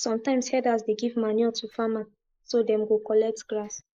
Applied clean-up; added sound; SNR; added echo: neural mask model Resemble Enhance denoiser.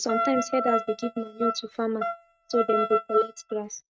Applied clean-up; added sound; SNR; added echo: neural mask model RNNoise.